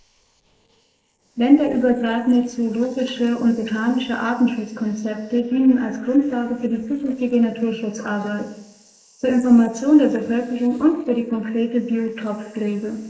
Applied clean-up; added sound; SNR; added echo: neural mask model Resemble Enhance denoiser.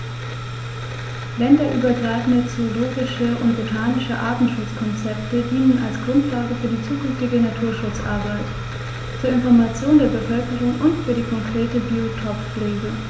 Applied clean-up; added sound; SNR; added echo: none; none; none; none.